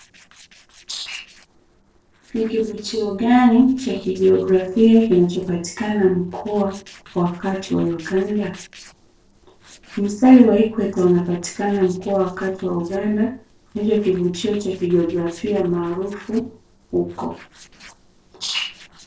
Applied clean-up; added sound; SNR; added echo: neural separator model SepFormer DNS4.